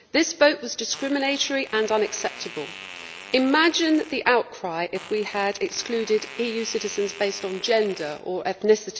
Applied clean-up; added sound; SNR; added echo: none; Fart; 17 dB; none.